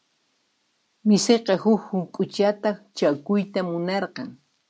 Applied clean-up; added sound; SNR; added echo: none; none; none; none.